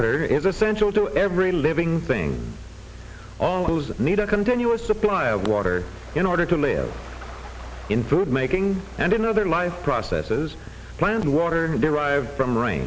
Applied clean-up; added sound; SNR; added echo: none; none; none; none.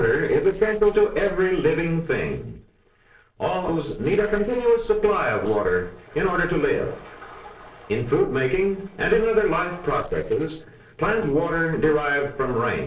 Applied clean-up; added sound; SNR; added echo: neural separator model SepFormer DNS4.